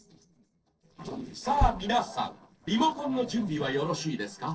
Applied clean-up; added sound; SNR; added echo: neural separator model SepFormer DNS4.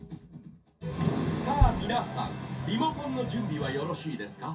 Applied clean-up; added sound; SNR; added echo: none; Bass drum; 1 dB; reverberation time 0.3 s.